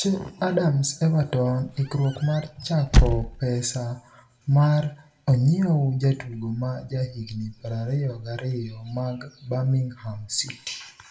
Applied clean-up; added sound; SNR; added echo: none; Squeak / Slam; -1 dB; reverberation time 0.3 s.